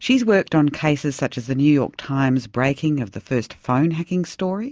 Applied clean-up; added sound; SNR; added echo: none; none; none; none.